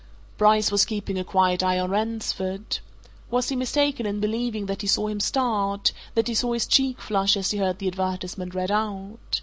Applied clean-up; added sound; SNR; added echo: none; none; none; none.